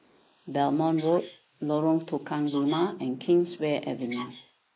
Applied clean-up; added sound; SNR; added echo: neural mask model Resemble Enhance denoiser.